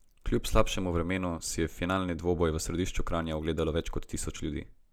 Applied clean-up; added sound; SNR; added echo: none; none; none; none.